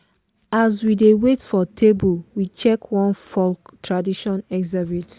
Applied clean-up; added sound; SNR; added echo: none; none; none; none.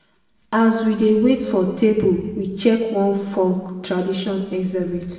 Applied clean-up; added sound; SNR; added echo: none; none; none; reverberation time 1.2 s.